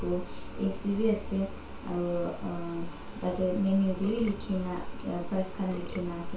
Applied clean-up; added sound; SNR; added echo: none; Burping, eructation; 14 dB; reverberation time 0.3 s.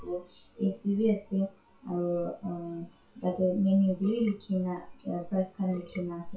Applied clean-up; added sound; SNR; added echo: classical method WPE with log-MMSE.